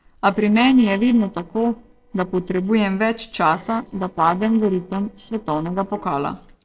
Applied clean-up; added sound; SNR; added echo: neural separator model SepFormer DNS4.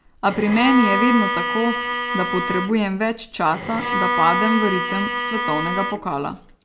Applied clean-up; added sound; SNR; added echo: none; Bowed string instrument; 2 dB; none.